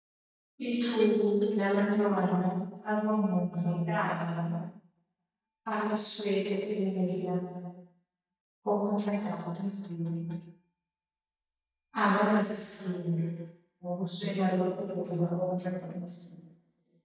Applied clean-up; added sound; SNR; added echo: neural mask model DeepFilterNet 3.